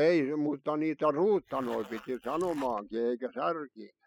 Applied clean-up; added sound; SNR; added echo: classical method spectral subtraction.